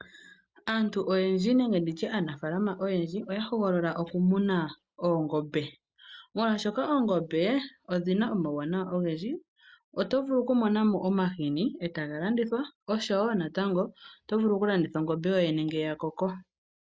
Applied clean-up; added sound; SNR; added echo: none; none; none; none.